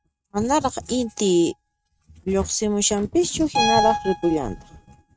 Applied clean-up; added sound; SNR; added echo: neural mask model RNNoise.